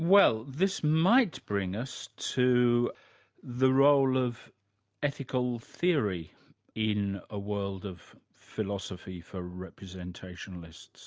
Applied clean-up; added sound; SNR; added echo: none; none; none; none.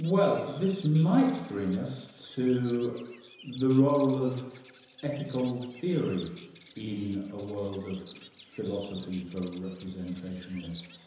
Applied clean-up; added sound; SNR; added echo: none; Bird vocalization, bird call, bird song; 18 dB; reverberation time 1.0 s.